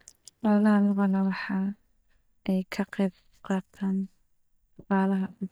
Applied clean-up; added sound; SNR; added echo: neural mask model DeepFilterNet 3.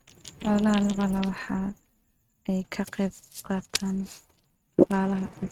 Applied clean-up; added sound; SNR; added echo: neural mask model RNNoise.